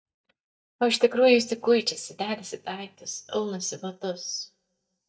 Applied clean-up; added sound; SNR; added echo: neural mask model DeepFilterNet 3.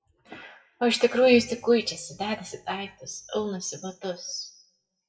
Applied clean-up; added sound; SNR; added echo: classical method WPE with log-MMSE.